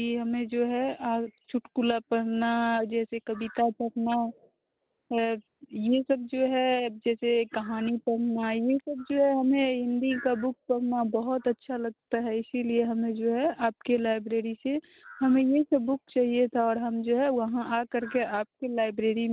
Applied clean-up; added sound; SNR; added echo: none; none; none; none.